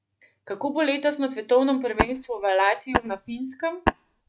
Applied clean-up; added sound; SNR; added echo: neural mask model RNNoise.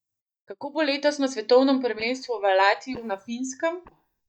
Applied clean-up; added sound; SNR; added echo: neural mask model DeepFilterNet 3.